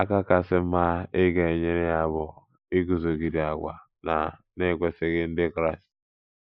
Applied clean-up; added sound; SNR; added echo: neural mask model Resemble Enhance denoiser.